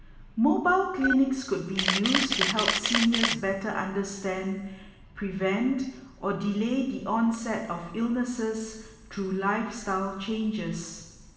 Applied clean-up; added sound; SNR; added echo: none; Camera; 0 dB; reverberation time 1.4 s.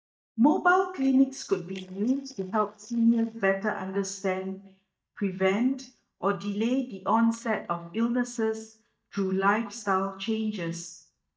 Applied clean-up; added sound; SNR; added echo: neural mask model DeepFilterNet 3.